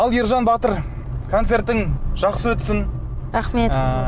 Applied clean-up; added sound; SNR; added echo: none; none; none; none.